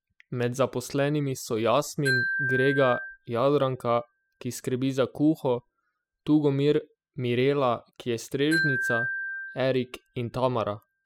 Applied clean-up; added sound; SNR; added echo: classical method spectral subtraction.